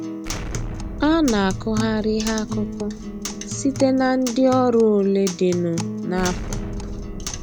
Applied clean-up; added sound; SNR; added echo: none; Explosion + Acoustic guitar; 8 dB; none.